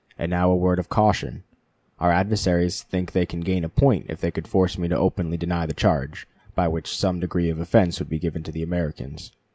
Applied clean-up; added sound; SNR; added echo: none; none; none; none.